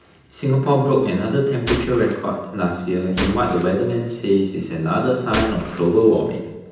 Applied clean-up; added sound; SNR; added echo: none; Gunshot, gunfire; 10 dB; reverberation time 0.9 s.